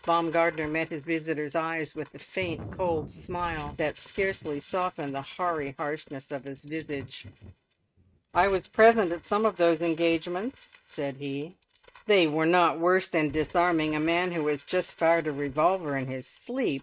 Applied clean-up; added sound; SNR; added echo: neural mask model RNNoise.